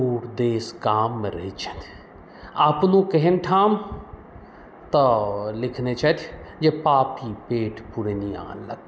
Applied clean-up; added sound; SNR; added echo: none; none; none; none.